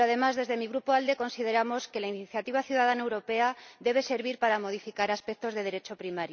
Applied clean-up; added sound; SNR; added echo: none; none; none; none.